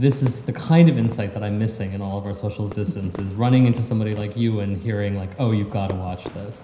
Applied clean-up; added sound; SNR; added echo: none; Fireworks; 19 dB; reverberation time 0.9 s.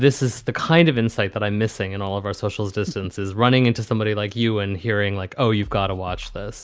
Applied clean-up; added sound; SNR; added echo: none; none; none; none.